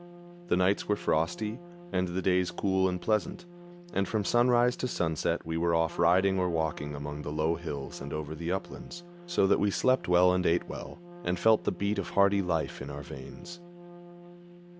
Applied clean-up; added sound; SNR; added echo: none; Trumpet; 18 dB; none.